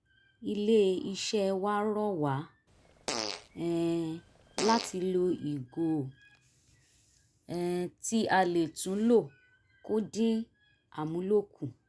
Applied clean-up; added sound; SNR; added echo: none; Fart; 9 dB; none.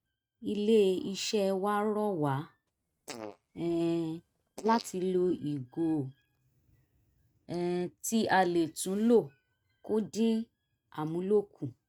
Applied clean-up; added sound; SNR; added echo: neural mask model RNNoise.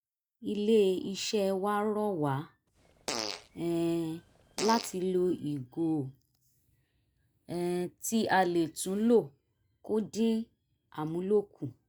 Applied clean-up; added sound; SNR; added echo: neural mask model DeepFilterNet 3.